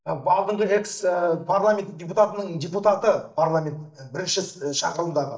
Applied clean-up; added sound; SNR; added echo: neural mask model DeepFilterNet 3.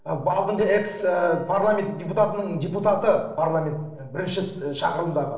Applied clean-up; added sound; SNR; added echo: neural separator model SepFormer DNS4.